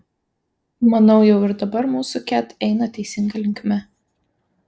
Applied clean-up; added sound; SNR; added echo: none; none; none; none.